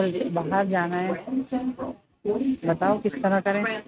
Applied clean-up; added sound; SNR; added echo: neural mask model RNNoise.